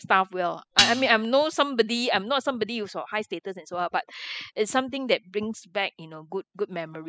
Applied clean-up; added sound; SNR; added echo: classical method spectral subtraction.